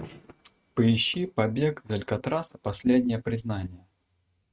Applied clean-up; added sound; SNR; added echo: neural mask model RNNoise.